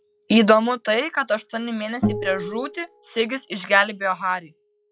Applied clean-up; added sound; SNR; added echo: classical method log-MMSE.